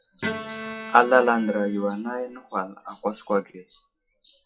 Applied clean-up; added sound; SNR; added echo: classical method WPE with log-MMSE.